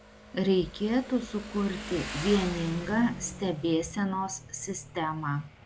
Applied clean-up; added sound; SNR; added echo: none; Motorcycle; 12 dB; none.